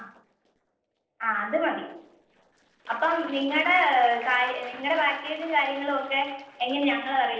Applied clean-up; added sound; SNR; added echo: neural separator model SepFormer DNS4.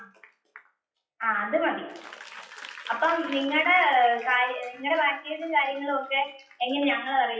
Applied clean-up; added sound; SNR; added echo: classical method WPE with log-MMSE.